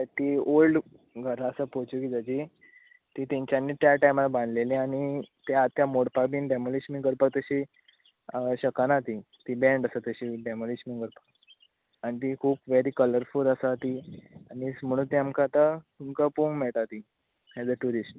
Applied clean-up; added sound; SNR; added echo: none; none; none; none.